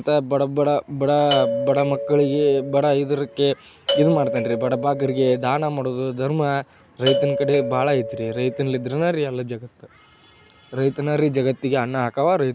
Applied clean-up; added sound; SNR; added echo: none; Doorbell; 6 dB; none.